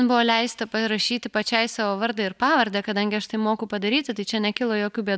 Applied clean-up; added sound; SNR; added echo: none; none; none; none.